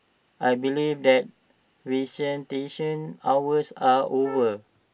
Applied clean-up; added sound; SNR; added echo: none; Wind instrument, woodwind instrument; 17 dB; none.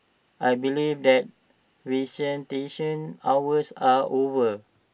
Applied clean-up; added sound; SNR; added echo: none; none; none; none.